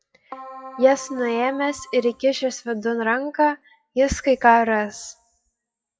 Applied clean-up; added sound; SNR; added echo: classical method WPE with log-MMSE.